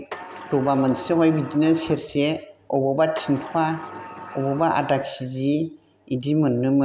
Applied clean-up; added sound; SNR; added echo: none; Sliding door; 16 dB; none.